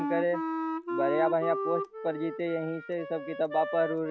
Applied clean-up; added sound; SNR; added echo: none; Wind instrument, woodwind instrument; 4 dB; none.